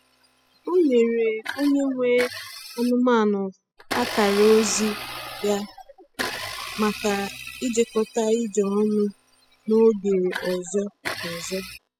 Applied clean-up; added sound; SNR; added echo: classical method spectral subtraction.